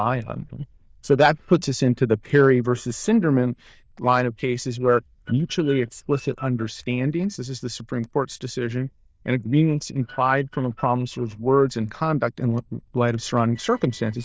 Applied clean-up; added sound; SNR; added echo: neural diffusion model UNIVERSE++.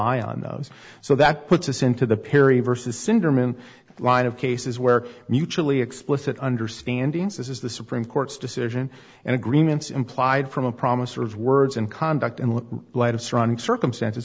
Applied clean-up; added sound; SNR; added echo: none; none; none; none.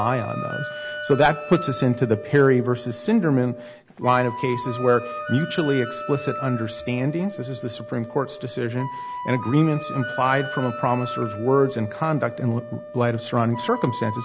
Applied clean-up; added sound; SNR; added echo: none; Wind instrument, woodwind instrument + Wind instrument, woodwind instrument; 11 dB; none.